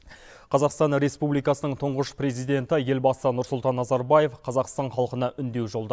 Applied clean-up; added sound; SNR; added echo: none; none; none; none.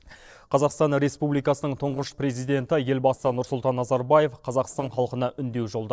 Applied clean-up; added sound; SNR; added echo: neural separator model SepFormer DNS4.